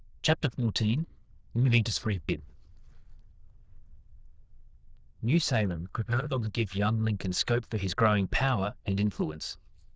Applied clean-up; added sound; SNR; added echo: neural diffusion model UNIVERSE++.